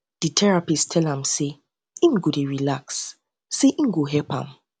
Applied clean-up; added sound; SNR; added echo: none; none; none; none.